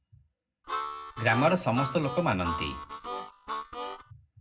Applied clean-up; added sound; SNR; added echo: none; Harmonica; 6 dB; reverberation time 0.3 s.